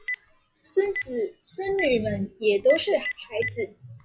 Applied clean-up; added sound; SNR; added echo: classical method log-MMSE.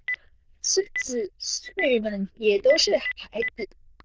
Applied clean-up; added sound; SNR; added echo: neural diffusion model UNIVERSE++.